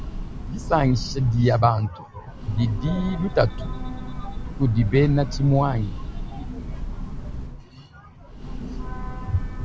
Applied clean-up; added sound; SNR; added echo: none; Train / Breathing; 7 dB; none.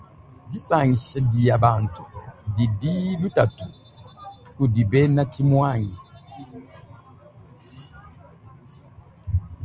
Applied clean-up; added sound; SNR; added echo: none; none; none; none.